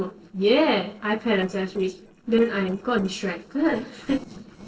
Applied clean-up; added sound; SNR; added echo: neural separator model SepFormer DNS4.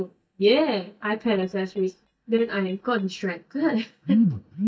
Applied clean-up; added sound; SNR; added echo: neural mask model DeepFilterNet 3.